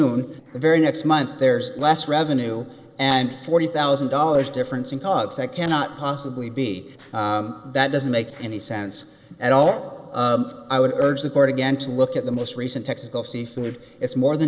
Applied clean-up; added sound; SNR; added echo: neural separator model SepFormer DNS4.